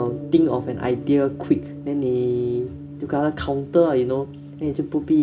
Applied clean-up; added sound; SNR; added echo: none; Gong; 13 dB; reverberation time 0.2 s.